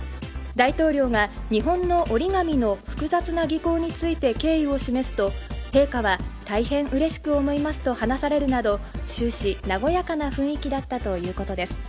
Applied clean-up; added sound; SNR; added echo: none; none; none; none.